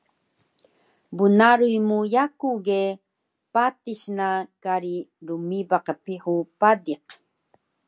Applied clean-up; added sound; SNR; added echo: none; none; none; none.